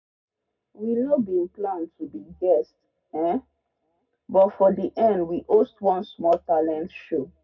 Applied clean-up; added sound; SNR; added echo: none; none; none; reverberation time 0.2 s.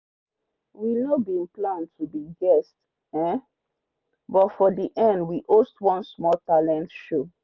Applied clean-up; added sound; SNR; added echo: none; none; none; none.